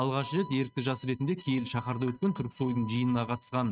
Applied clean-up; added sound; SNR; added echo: neural mask model RNNoise.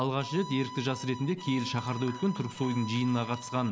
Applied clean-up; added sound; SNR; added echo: none; Bowed string instrument; 13 dB; none.